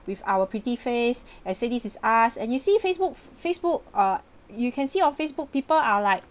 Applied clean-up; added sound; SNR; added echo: none; none; none; none.